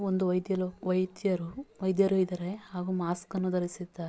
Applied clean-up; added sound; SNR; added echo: none; none; none; none.